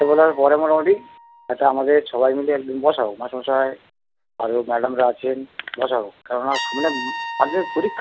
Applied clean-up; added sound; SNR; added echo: none; Trumpet; 15 dB; none.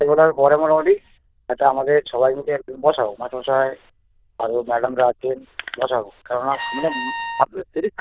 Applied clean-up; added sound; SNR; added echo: neural diffusion model UNIVERSE++.